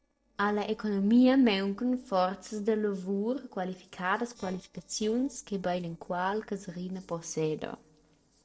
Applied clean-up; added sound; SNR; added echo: neural separator model SepFormer DNS4.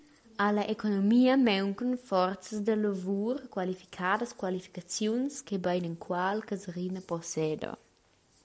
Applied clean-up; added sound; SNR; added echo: none; none; none; none.